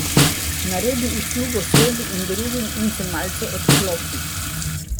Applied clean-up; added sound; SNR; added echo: none; Sink (filling or washing) / Water tap, faucet + Snare drum; -5 dB; none.